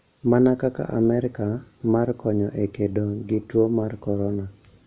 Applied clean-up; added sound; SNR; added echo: none; none; none; none.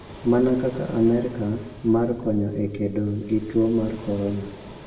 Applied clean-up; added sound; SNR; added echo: none; Waves, surf; 19 dB; reverberation time 0.8 s.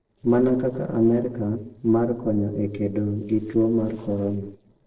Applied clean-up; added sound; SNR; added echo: neural separator model SepFormer DNS4.